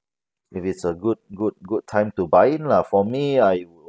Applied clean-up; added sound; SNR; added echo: neural mask model Resemble Enhance denoiser.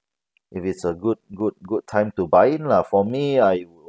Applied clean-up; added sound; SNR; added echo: none; none; none; none.